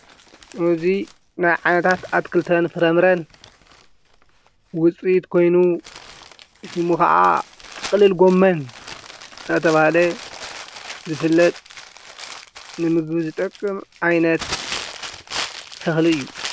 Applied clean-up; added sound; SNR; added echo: none; Crumpling, crinkling; 16 dB; none.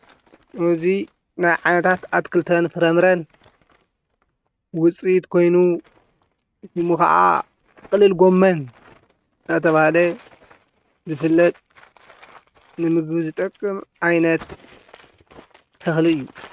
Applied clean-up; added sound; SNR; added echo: neural mask model RNNoise.